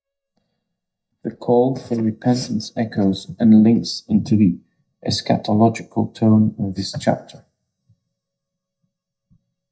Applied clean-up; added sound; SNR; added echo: neural mask model DeepFilterNet 3.